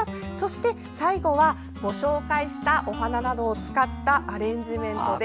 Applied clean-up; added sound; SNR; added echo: none; Wind instrument, woodwind instrument; 18 dB; none.